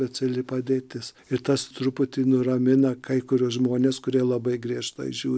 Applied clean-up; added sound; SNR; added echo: none; none; none; none.